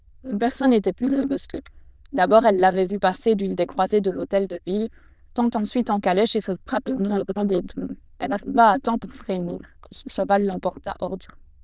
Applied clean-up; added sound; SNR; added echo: neural diffusion model UNIVERSE++.